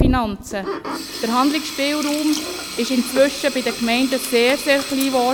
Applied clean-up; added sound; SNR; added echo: none; Sink (filling or washing); 7 dB; none.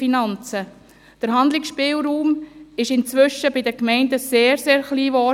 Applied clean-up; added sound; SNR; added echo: none; none; none; none.